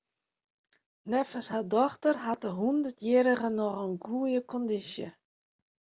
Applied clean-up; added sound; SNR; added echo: none; none; none; none.